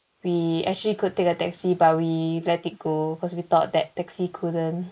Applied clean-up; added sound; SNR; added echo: neural mask model Resemble Enhance denoiser.